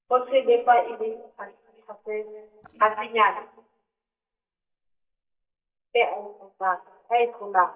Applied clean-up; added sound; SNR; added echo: neural mask model DeepFilterNet 3.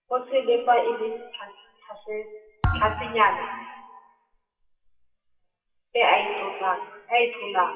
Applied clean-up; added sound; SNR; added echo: classical method WPE with log-MMSE.